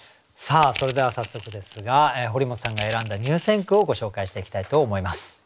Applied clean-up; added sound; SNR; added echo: none; Crushing; 11 dB; none.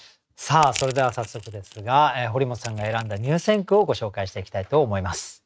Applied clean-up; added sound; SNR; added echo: neural mask model RNNoise.